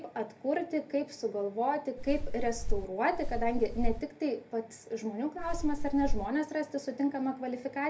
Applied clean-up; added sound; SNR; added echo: none; Wind; -2 dB; reverberation time 0.3 s.